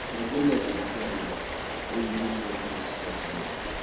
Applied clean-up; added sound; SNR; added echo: none; Rain; 1 dB; reverberation time 0.6 s.